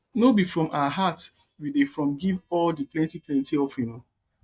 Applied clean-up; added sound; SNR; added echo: neural mask model DeepFilterNet 3.